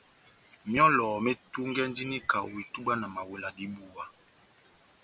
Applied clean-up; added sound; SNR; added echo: none; none; none; none.